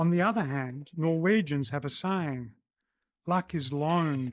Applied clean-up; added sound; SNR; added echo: neural mask model DeepFilterNet 3.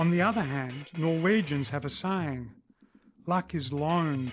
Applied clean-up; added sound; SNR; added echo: none; Drum kit; 18 dB; none.